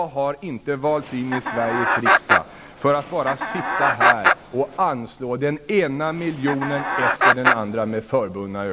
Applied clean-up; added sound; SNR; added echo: none; Chicken, rooster; -2 dB; none.